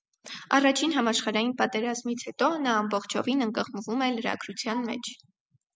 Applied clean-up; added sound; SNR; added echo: none; none; none; none.